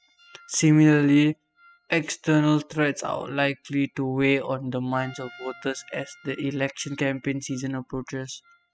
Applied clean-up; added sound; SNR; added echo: classical method spectral subtraction.